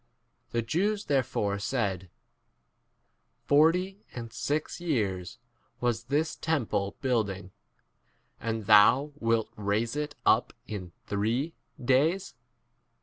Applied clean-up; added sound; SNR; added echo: none; none; none; none.